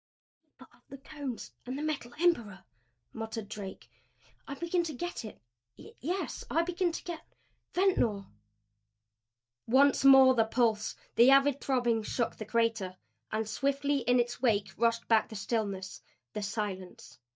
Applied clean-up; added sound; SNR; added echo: neural mask model DeepFilterNet 3.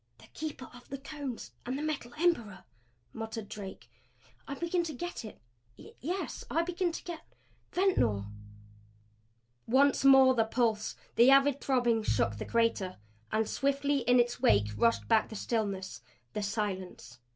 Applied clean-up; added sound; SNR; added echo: none; Piano; 7 dB; none.